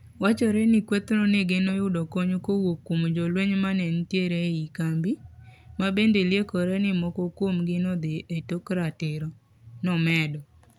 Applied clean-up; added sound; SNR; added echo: none; none; none; none.